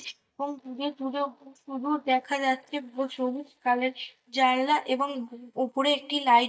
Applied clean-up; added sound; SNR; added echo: neural mask model DeepFilterNet 3.